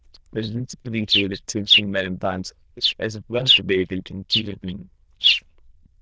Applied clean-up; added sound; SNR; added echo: neural diffusion model UNIVERSE++.